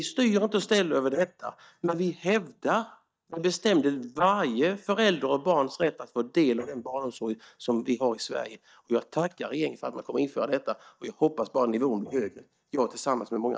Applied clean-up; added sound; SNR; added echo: neural mask model DeepFilterNet 3.